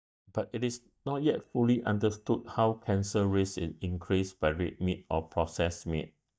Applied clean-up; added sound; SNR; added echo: neural mask model DeepFilterNet 3.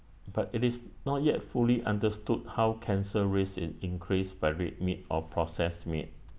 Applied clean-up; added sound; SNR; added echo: none; none; none; none.